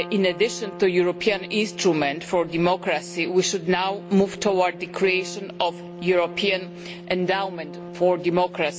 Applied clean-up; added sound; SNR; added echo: none; Trumpet; 14 dB; none.